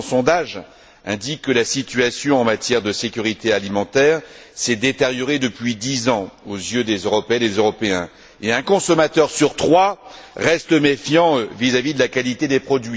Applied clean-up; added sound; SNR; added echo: none; none; none; none.